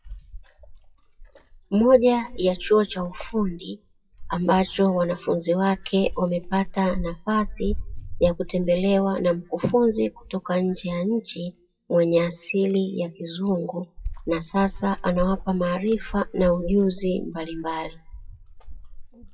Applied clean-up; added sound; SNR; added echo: classical method WPE with log-MMSE.